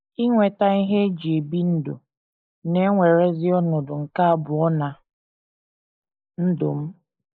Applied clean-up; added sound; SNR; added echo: neural mask model Resemble Enhance denoiser.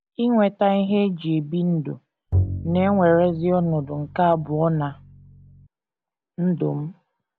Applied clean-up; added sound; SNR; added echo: none; Bowed string instrument; 8 dB; none.